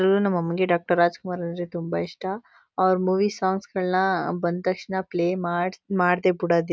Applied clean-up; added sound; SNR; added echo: none; none; none; none.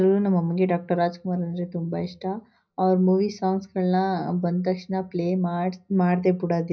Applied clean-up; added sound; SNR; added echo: none; none; none; reverberation time 0.5 s.